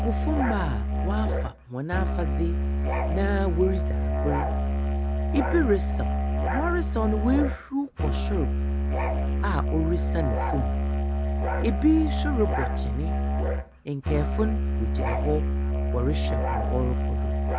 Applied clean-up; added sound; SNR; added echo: none; Musical instrument; -4 dB; none.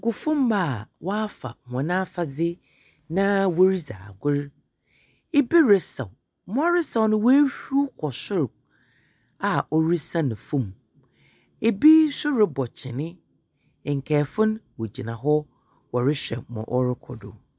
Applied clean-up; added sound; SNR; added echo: none; none; none; none.